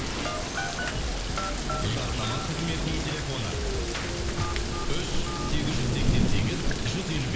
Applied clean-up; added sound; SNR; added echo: none; Thunder / Rain; -2 dB; none.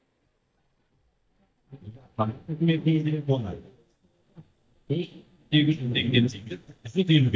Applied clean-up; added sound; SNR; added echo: neural mask model DeepFilterNet 3.